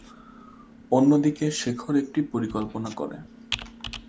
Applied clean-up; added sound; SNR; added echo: none; Computer keyboard; 15 dB; none.